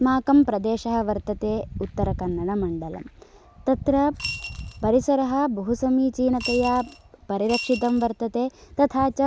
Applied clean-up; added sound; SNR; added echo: none; Coin (dropping) / Glass; 12 dB; none.